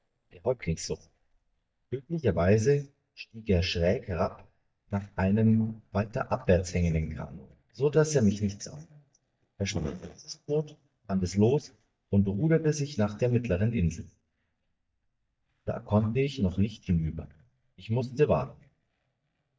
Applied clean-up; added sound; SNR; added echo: neural mask model DeepFilterNet 3.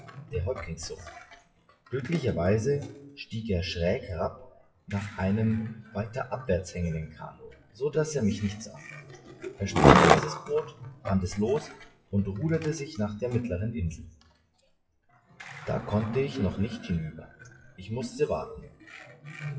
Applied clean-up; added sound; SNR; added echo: classical method WPE with log-MMSE.